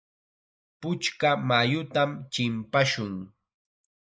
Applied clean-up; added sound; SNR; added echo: neural mask model Resemble Enhance denoiser.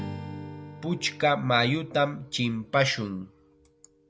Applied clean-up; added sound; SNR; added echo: none; Strum; 15 dB; none.